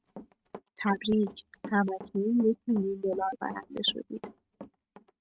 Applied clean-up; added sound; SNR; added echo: neural mask model RNNoise.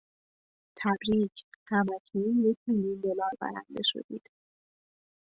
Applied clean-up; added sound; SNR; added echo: none; none; none; none.